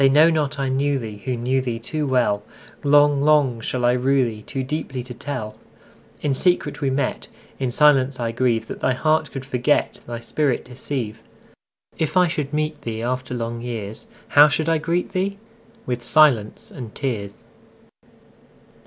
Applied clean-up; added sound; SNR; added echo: none; none; none; none.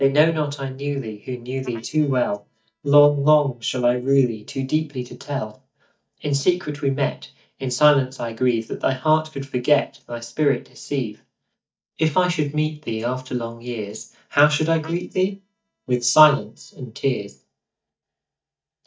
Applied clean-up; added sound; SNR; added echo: neural mask model DeepFilterNet 3.